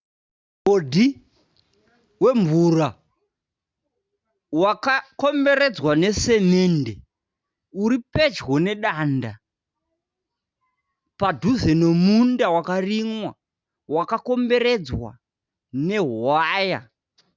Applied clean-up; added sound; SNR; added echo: none; none; none; none.